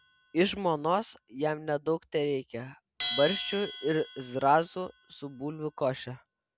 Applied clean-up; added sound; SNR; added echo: none; Bell; 11 dB; none.